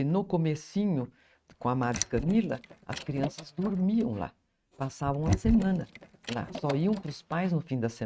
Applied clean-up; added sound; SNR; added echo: neural mask model RNNoise.